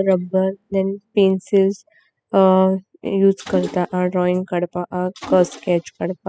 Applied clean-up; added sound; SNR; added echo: classical method spectral subtraction.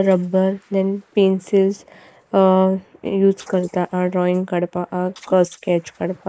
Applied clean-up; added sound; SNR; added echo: neural mask model Resemble Enhance denoiser.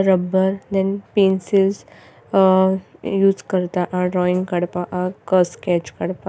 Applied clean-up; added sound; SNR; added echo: none; none; none; none.